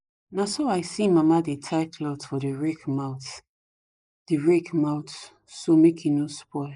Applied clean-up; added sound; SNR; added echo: neural mask model Resemble Enhance denoiser.